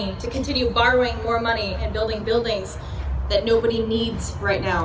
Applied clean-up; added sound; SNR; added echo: none; none; none; none.